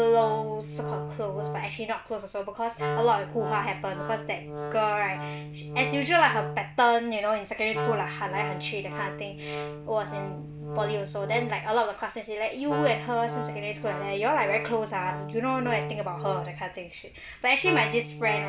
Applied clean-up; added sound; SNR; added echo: none; Wind instrument, woodwind instrument; 7 dB; none.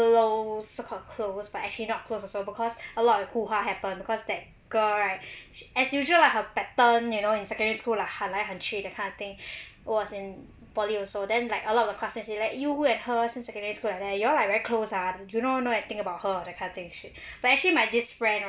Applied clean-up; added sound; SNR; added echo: none; none; none; none.